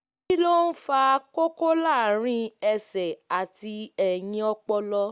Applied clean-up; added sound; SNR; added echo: none; none; none; none.